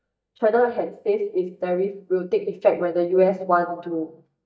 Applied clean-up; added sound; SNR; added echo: neural mask model DeepFilterNet 3.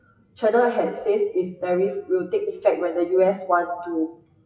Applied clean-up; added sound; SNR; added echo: classical method WPE with log-MMSE.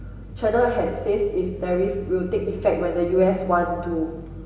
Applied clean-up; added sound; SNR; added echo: none; Drum; 19 dB; reverberation time 1.3 s.